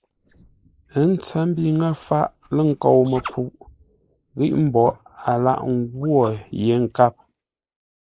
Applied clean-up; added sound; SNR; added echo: neural mask model Resemble Enhance denoiser.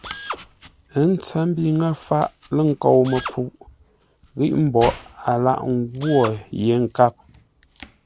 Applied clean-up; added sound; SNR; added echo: none; Domestic sounds, home sounds + Drill; 17 dB; none.